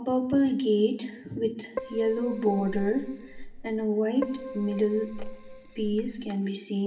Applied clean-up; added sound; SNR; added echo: none; Keyboard (musical); 10 dB; reverberation time 0.7 s.